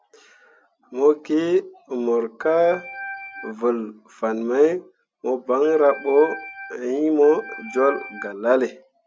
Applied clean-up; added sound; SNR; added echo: none; Organ; 13 dB; none.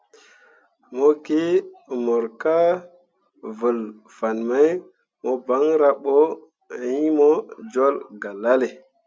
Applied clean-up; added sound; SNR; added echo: none; none; none; none.